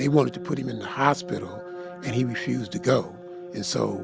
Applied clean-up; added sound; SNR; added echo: none; none; none; none.